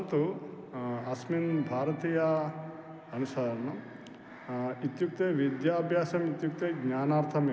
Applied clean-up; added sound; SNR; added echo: none; none; none; none.